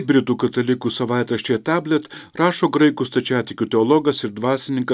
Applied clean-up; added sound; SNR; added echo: none; none; none; none.